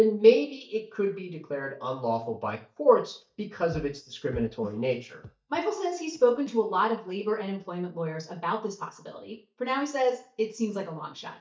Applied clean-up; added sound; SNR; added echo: neural mask model DeepFilterNet 3.